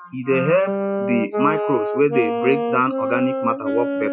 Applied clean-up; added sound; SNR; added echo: classical method Wiener filter.